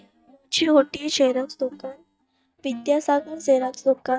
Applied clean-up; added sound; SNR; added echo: neural mask model DeepFilterNet 3.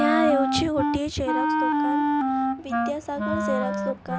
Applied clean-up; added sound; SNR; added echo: none; Wind instrument, woodwind instrument; -3 dB; none.